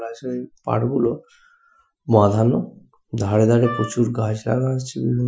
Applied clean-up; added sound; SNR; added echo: classical method Wiener filter.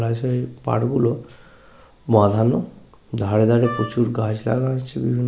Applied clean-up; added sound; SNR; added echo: none; Wind instrument, woodwind instrument; 12 dB; none.